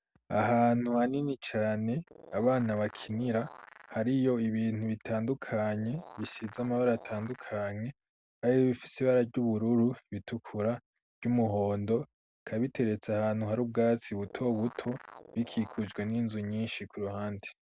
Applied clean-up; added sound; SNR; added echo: none; Animal; 20 dB; none.